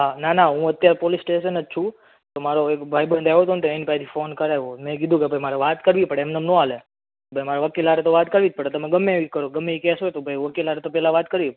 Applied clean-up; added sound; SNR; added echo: none; none; none; none.